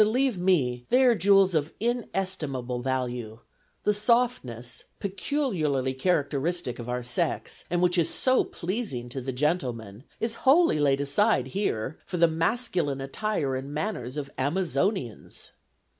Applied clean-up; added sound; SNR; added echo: none; none; none; none.